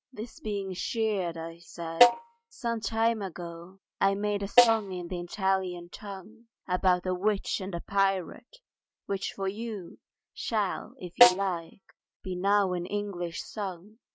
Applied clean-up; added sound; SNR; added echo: neural mask model RNNoise.